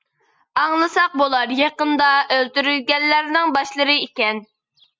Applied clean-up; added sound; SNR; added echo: none; none; none; none.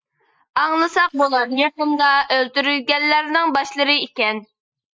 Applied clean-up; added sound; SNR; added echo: neural mask model Resemble Enhance denoiser.